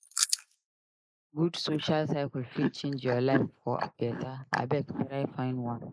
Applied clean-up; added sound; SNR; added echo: neural mask model Resemble Enhance denoiser.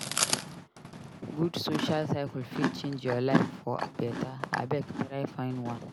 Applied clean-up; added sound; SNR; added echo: none; Chewing, mastication; 2 dB; none.